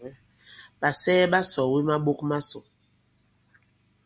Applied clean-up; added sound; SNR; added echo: none; none; none; none.